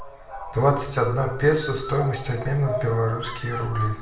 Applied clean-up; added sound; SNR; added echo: none; Cupboard open or close; 17 dB; reverberation time 0.6 s.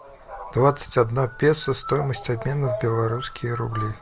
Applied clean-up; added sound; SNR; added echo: none; none; none; none.